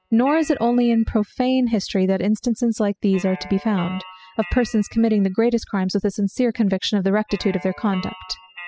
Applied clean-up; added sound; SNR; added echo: classical method spectral subtraction.